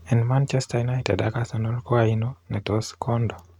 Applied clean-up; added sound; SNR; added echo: neural mask model RNNoise.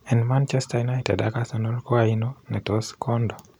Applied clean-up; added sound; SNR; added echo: none; none; none; none.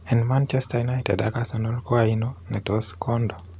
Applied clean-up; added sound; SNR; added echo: none; Idling / Engine starting / Accelerating, revving, vroom / Car; 19 dB; none.